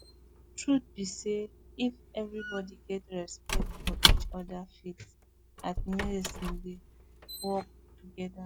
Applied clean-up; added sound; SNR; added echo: none; Squeak / Wood; -2 dB; none.